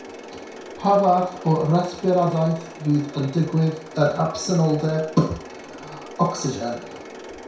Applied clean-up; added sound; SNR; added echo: none; Mechanisms; 16 dB; reverberation time 0.5 s.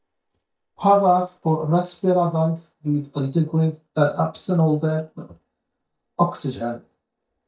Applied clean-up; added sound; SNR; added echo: neural mask model DeepFilterNet 3.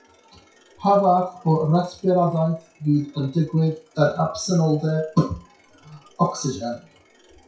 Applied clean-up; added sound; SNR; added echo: classical method WPE with log-MMSE.